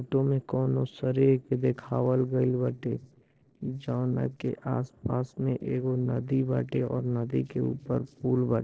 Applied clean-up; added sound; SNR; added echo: neural separator model SepFormer DNS4.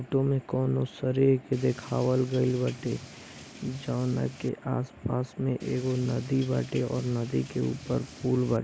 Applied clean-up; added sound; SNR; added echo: none; Drip / Rain; 18 dB; none.